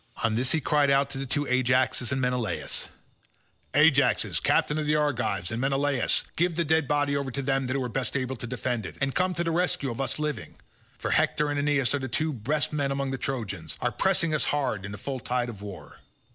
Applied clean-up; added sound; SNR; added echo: none; none; none; none.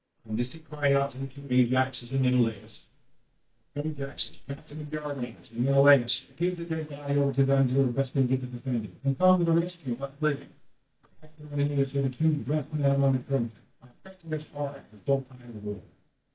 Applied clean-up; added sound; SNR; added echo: neural mask model DeepFilterNet 3.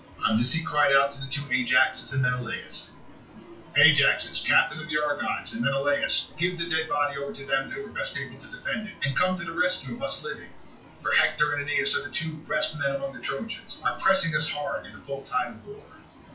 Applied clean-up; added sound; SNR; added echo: classical method WPE with log-MMSE.